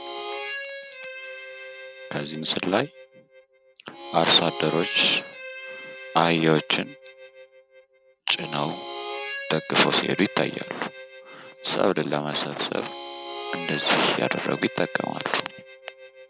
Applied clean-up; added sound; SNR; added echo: none; Harmonica; 11 dB; none.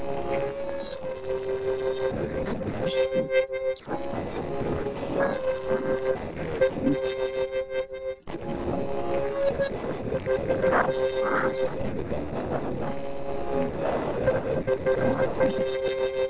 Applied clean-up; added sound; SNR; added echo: neural separator model SepFormer DNS4.